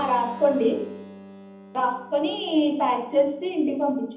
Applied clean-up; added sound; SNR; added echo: none; Keyboard (musical); 19 dB; reverberation time 0.8 s.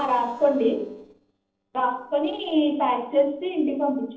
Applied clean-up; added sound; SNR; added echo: neural separator model SepFormer DNS4.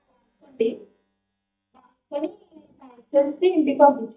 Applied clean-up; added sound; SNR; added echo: neural mask model DeepFilterNet 3.